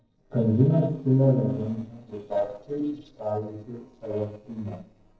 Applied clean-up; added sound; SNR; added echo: neural separator model SepFormer DNS4.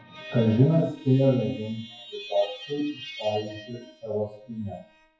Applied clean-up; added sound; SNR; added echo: classical method WPE with log-MMSE.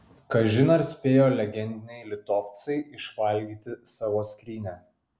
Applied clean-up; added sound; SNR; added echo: none; none; none; none.